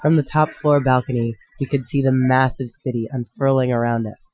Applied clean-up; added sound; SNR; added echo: classical method Wiener filter.